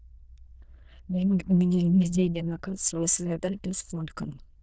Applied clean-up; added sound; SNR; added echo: neural diffusion model UNIVERSE++.